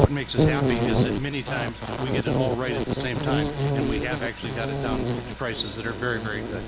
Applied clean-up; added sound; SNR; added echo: none; Insect; -4 dB; none.